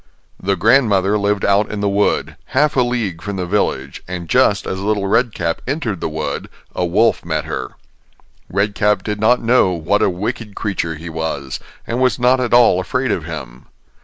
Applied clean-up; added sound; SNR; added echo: none; none; none; none.